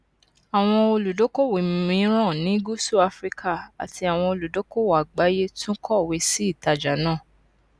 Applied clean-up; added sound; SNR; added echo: none; none; none; none.